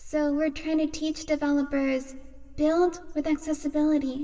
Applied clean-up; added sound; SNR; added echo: none; none; none; reverberation time 2.4 s.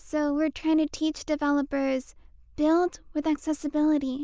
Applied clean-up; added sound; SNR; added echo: none; none; none; none.